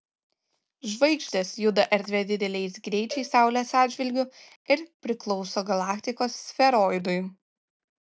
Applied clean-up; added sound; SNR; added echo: none; Cowbell; 20 dB; none.